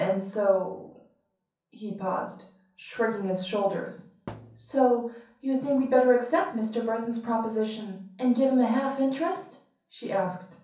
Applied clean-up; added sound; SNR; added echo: none; Thump, thud; 19 dB; reverberation time 0.6 s.